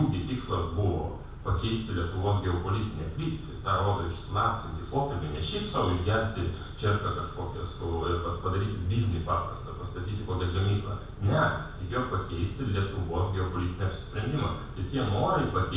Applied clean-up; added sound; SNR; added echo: none; Idling / Accelerating, revving, vroom / Car; 11 dB; reverberation time 0.7 s.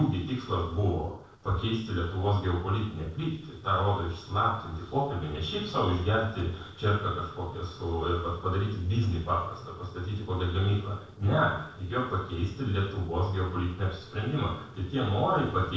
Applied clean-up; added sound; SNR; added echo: neural separator model SepFormer DNS4.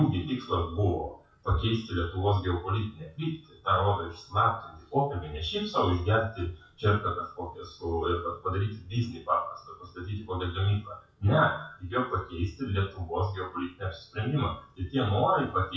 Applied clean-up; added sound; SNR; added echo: classical method WPE with log-MMSE.